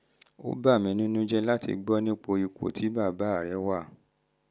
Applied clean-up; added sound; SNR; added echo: none; none; none; none.